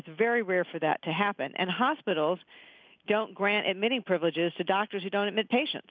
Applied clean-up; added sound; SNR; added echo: none; none; none; none.